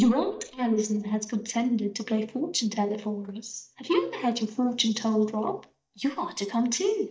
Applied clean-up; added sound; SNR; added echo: neural mask model DeepFilterNet 3.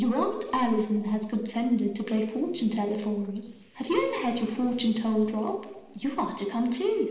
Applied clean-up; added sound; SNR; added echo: neural separator model SepFormer DNS4.